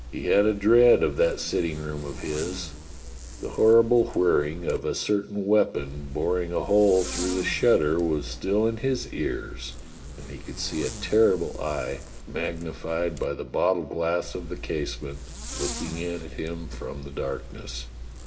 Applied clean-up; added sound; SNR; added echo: none; Zipper (clothing); 12 dB; reverberation time 0.5 s.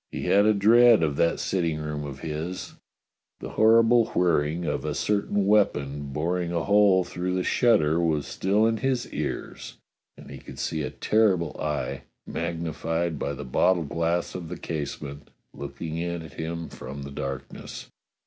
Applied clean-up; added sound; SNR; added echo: none; none; none; none.